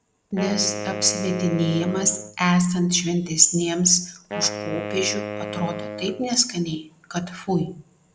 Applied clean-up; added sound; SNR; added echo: none; Wind instrument, woodwind instrument; 10 dB; none.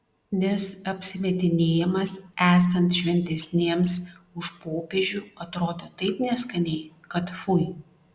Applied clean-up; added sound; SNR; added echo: none; none; none; none.